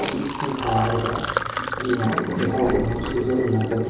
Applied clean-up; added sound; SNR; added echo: none; Sink (filling or washing); 3 dB; reverberation time 2.8 s.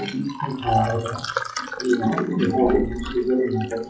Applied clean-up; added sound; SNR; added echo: classical method WPE with log-MMSE.